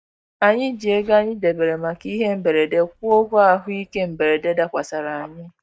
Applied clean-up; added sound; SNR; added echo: neural mask model DeepFilterNet 3.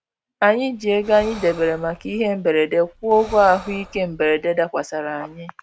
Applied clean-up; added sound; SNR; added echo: none; Breathing; 19 dB; none.